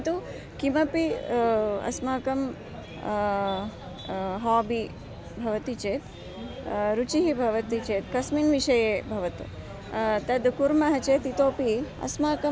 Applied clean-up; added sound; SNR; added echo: none; none; none; none.